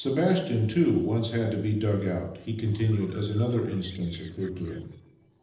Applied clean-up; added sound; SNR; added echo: neural separator model SepFormer DNS4.